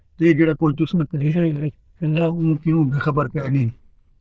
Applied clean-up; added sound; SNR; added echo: neural diffusion model UNIVERSE++.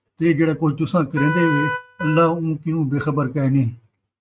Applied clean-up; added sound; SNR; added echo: neural mask model RNNoise.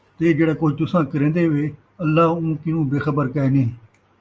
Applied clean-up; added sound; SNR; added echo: none; none; none; none.